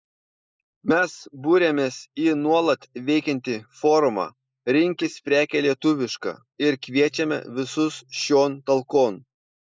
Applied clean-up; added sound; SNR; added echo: neural mask model Resemble Enhance denoiser.